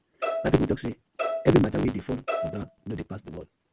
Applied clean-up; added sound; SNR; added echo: none; Bowed string instrument; 6 dB; none.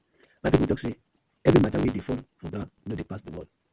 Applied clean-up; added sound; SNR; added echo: none; none; none; none.